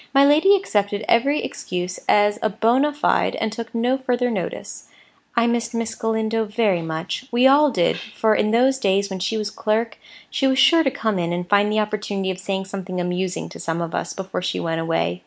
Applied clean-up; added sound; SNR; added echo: none; none; none; none.